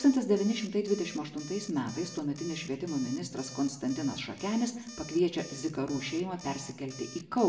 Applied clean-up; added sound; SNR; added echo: none; Alarm; 17 dB; reverberation time 0.7 s.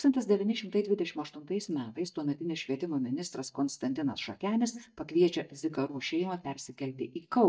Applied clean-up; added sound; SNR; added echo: neural mask model DeepFilterNet 3.